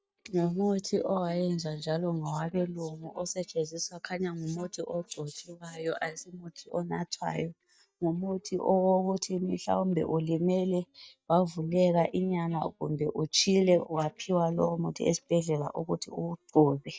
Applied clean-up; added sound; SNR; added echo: neural mask model DeepFilterNet 3.